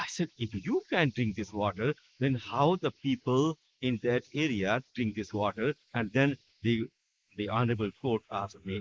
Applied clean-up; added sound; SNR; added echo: neural mask model Resemble Enhance denoiser.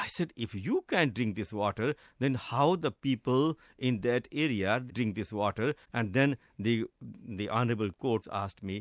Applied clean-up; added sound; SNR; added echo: none; none; none; none.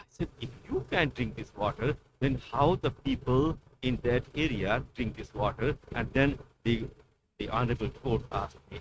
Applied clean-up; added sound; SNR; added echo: neural mask model RNNoise.